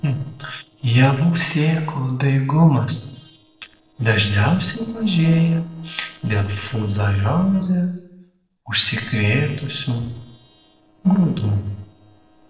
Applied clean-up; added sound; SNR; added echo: neural separator model SepFormer DNS4.